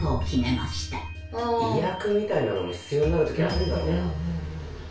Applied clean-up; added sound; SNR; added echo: none; Bass guitar; 18 dB; reverberation time 0.3 s.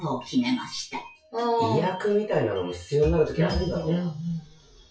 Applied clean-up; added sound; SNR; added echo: classical method WPE with log-MMSE.